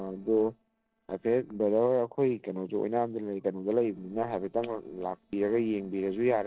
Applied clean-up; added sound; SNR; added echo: neural separator model SepFormer DNS4.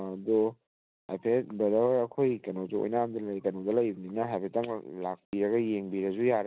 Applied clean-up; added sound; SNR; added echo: none; none; none; none.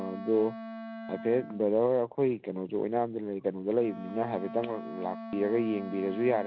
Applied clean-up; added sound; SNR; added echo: none; Wind instrument, woodwind instrument; 12 dB; none.